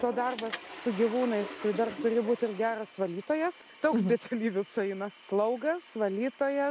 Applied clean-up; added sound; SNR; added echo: none; Toilet flush / Water; 15 dB; none.